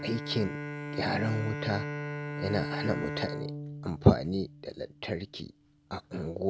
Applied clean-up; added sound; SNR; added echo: none; Bowed string instrument; 7 dB; none.